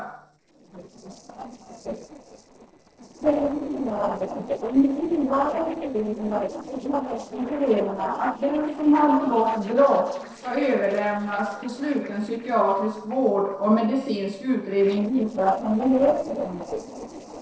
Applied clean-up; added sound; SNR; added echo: neural separator model SepFormer DNS4.